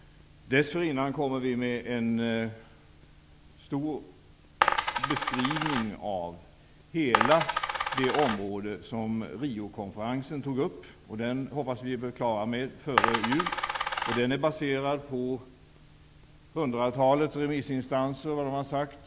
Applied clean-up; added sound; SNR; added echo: none; Coin (dropping); -1 dB; none.